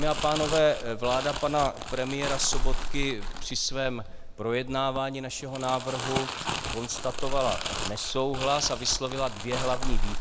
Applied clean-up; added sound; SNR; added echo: none; Crumpling, crinkling; 1 dB; none.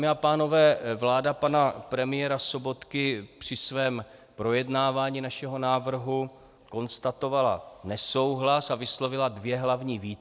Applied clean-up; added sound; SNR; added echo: none; none; none; none.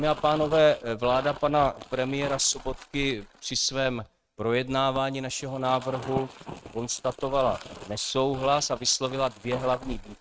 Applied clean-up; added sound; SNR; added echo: neural mask model RNNoise.